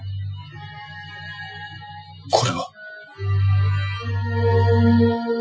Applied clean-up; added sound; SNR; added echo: classical method Wiener filter.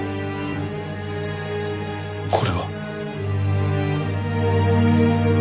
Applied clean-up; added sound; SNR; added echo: none; Wind instrument, woodwind instrument; 18 dB; none.